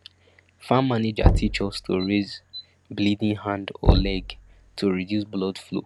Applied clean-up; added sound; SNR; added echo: none; Knock; 0 dB; none.